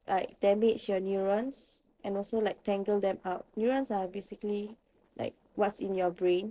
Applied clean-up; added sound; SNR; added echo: neural separator model SepFormer DNS4.